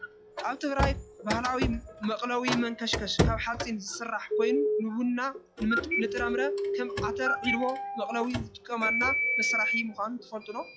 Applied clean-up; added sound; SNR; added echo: classical method log-MMSE.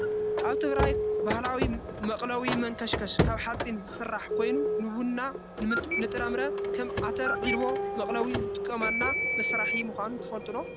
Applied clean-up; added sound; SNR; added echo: none; Telephone + Printer; -3 dB; none.